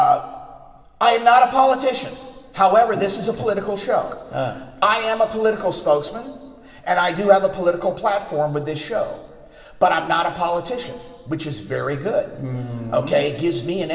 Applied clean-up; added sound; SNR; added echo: none; none; none; reverberation time 1.7 s.